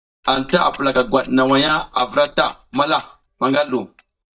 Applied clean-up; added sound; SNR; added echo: neural mask model DeepFilterNet 3.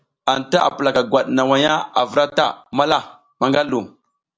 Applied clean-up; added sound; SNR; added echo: none; none; none; none.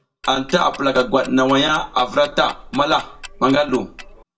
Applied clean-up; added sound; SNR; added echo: none; Tick-tock; 19 dB; reverberation time 0.2 s.